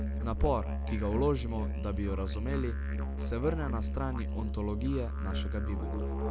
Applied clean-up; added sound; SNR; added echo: none; Musical instrument; -2 dB; none.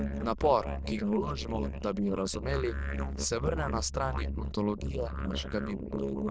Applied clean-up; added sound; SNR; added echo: neural diffusion model UNIVERSE++.